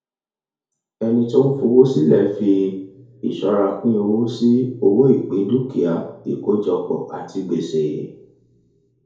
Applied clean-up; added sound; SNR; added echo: none; none; none; reverberation time 2.2 s.